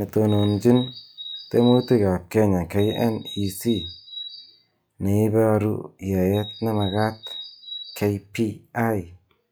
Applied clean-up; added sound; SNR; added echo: classical method log-MMSE.